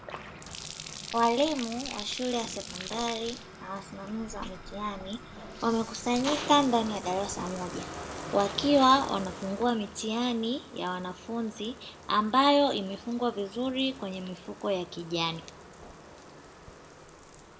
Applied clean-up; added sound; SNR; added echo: none; Bathtub (filling or washing); 13 dB; reverberation time 0.6 s.